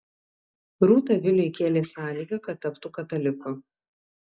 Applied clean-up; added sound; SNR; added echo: neural mask model Resemble Enhance denoiser.